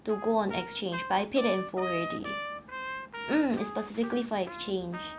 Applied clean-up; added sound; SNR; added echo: none; Trumpet; 9 dB; none.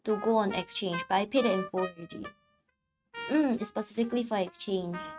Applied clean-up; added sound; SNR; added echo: neural mask model RNNoise.